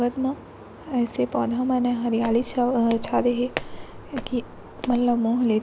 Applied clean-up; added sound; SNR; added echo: none; Walk, footsteps; 13 dB; none.